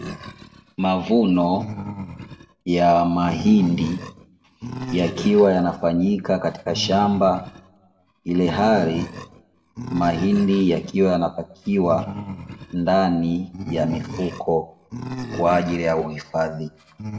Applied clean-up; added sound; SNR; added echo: none; Animal; 13 dB; reverberation time 0.5 s.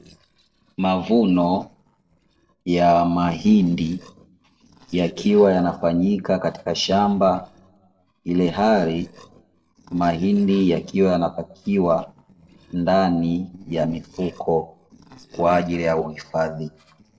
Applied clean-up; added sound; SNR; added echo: neural separator model SepFormer DNS4.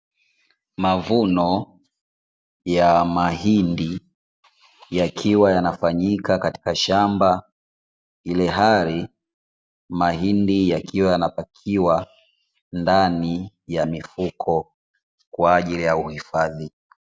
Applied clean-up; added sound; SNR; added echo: none; none; none; none.